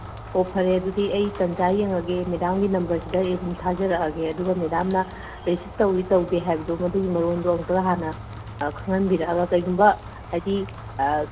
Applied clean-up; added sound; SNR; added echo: none; Rain; 14 dB; none.